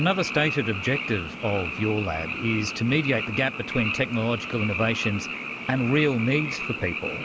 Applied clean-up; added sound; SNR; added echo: none; Frog; 6 dB; none.